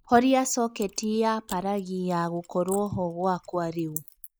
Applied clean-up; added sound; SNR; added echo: neural mask model Resemble Enhance denoiser.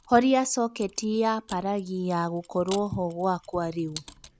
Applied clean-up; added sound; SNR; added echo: none; Mechanisms; 18 dB; none.